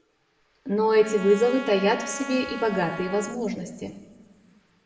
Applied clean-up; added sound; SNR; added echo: none; Trumpet; 14 dB; reverberation time 1.4 s.